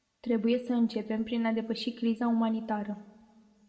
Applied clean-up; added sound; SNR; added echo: none; none; none; reverberation time 1.0 s.